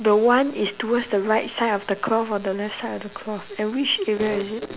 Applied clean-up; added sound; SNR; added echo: none; none; none; none.